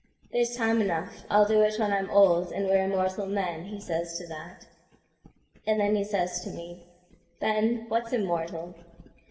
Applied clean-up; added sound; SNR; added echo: none; none; none; reverberation time 1.6 s.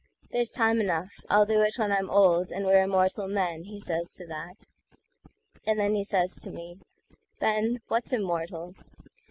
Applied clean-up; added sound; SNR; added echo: none; none; none; none.